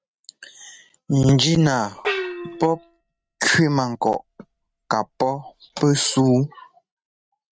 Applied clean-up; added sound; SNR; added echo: neural mask model RNNoise.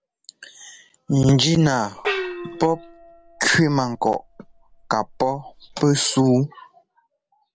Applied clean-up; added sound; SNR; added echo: none; Gong; 12 dB; none.